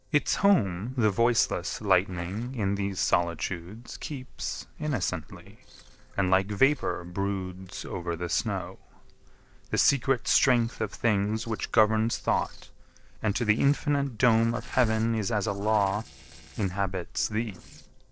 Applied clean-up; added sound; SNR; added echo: neural separator model SepFormer DNS4.